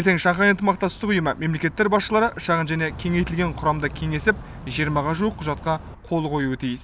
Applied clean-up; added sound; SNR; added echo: none; none; none; none.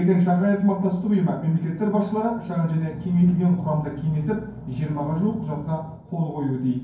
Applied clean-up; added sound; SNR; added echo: none; none; none; reverberation time 0.9 s.